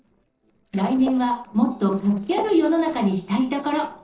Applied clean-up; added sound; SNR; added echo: neural separator model SepFormer DNS4.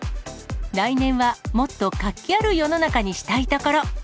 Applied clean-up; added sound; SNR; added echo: none; none; none; none.